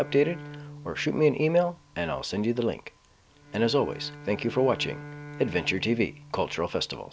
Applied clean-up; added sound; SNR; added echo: none; Bowed string instrument; 16 dB; none.